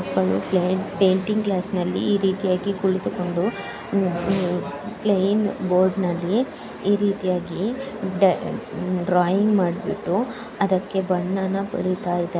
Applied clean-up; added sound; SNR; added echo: none; none; none; none.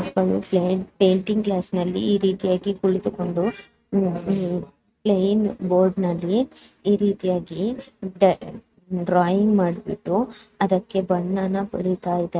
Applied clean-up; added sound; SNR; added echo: neural mask model RNNoise.